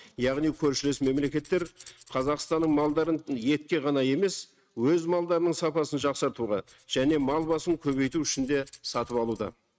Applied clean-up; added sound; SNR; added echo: neural mask model RNNoise.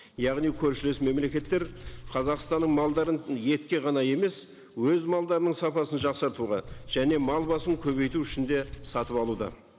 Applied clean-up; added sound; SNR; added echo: none; Tools; 15 dB; none.